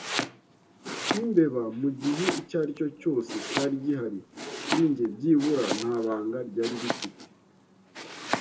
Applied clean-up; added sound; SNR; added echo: none; Domestic sounds, home sounds; 7 dB; reverberation time 0.2 s.